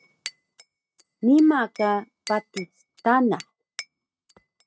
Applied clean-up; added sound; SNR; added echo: neural mask model RNNoise.